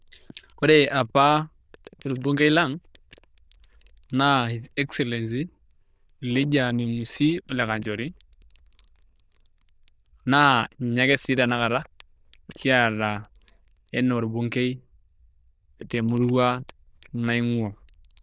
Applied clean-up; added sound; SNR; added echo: neural diffusion model UNIVERSE++.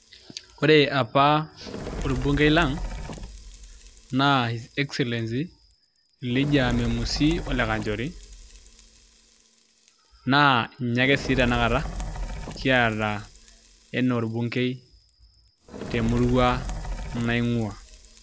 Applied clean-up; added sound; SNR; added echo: none; Fire; 10 dB; none.